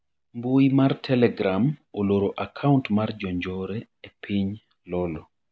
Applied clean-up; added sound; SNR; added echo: none; none; none; none.